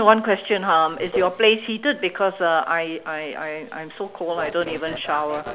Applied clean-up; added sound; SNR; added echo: none; none; none; none.